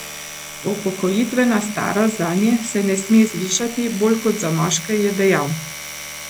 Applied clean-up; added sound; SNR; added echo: none; Domestic sounds, home sounds; 13 dB; none.